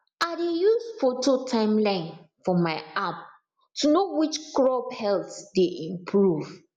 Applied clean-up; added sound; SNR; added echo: none; none; none; none.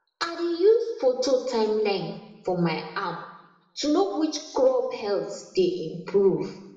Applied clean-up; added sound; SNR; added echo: none; none; none; reverberation time 0.9 s.